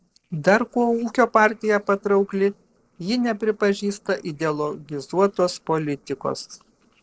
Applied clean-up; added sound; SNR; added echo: neural separator model SepFormer DNS4.